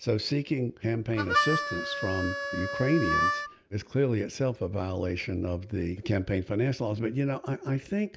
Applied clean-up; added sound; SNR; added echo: none; Harmonica; 1 dB; none.